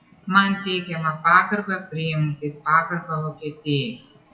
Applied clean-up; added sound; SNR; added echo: classical method WPE with log-MMSE.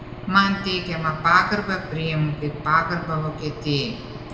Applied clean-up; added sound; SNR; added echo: none; Engine / Aircraft; 12 dB; reverberation time 1.3 s.